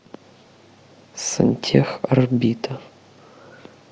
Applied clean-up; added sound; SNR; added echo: none; none; none; none.